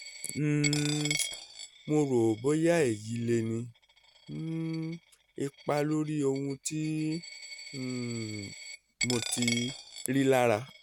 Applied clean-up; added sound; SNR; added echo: none; Coin (dropping); 10 dB; none.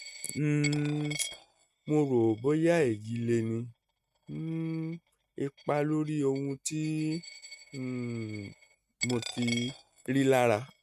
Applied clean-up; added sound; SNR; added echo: neural mask model RNNoise.